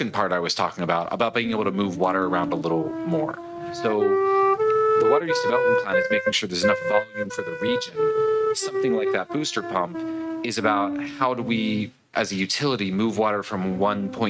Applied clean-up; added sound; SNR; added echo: neural mask model RNNoise.